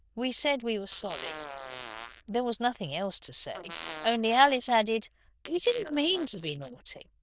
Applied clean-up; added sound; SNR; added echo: neural diffusion model UNIVERSE++.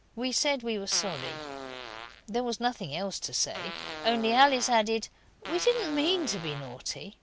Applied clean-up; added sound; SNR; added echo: none; Fart; 11 dB; none.